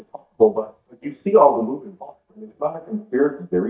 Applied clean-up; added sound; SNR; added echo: neural mask model DeepFilterNet 3.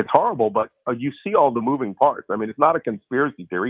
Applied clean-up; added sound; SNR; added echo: none; none; none; none.